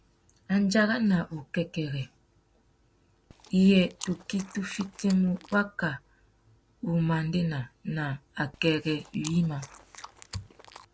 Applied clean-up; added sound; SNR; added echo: none; Chewing, mastication; 19 dB; none.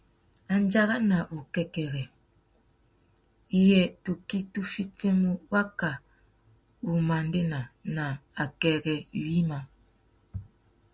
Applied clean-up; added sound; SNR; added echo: none; none; none; none.